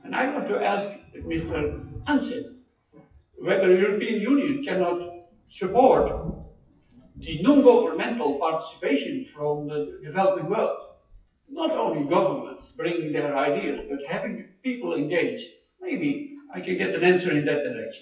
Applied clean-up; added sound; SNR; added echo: classical method WPE with log-MMSE.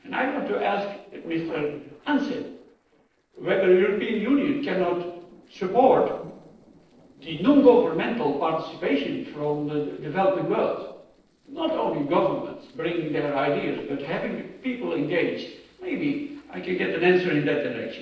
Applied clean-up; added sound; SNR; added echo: neural separator model SepFormer DNS4.